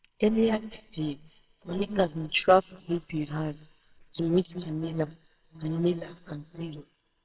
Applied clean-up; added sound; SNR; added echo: neural separator model SepFormer WHAMR!.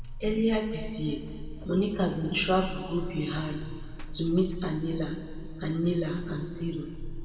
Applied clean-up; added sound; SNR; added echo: none; Buzz; 9 dB; reverberation time 2.1 s.